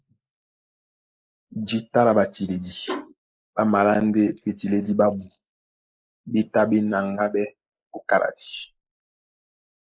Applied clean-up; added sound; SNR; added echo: neural mask model Resemble Enhance denoiser.